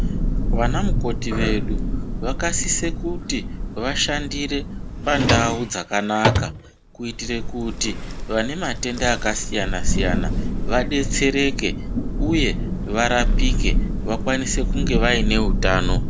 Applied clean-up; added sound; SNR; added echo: none; Thunder + Drawer open or close; -2 dB; none.